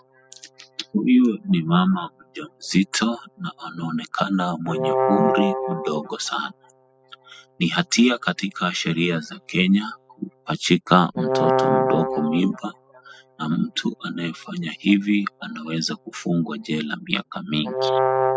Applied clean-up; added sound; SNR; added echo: classical method spectral subtraction.